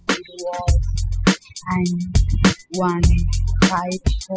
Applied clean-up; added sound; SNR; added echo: classical method spectral subtraction.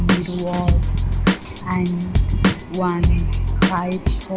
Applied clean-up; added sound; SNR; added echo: none; Drum / Drum kit; -4 dB; none.